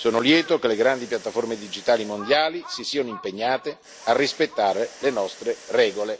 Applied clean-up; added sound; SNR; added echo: none; Crow + Mechanisms; 20 dB; none.